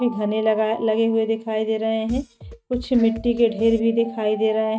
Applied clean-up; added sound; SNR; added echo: neural mask model RNNoise.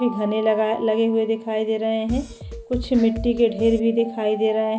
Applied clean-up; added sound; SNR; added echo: none; Alarm + Drum kit; 14 dB; none.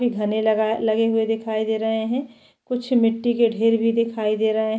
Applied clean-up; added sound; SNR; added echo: none; none; none; none.